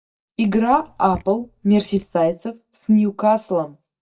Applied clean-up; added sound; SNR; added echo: neural mask model DeepFilterNet 3.